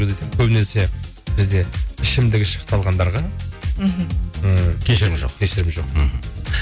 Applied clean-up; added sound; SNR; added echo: none; none; none; none.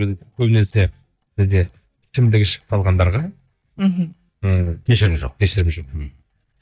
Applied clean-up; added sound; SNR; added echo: neural mask model DeepFilterNet 3.